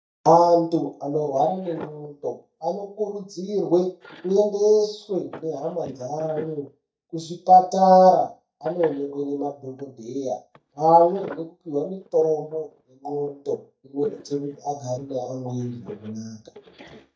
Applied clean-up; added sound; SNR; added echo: neural mask model DeepFilterNet 3.